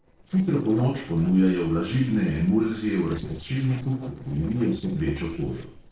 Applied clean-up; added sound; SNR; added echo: neural separator model SepFormer DNS4.